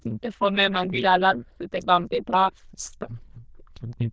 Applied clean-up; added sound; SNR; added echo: neural diffusion model UNIVERSE++.